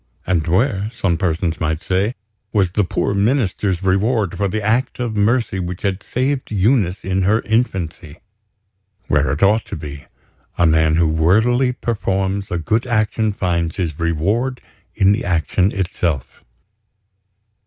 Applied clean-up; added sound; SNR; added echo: none; none; none; none.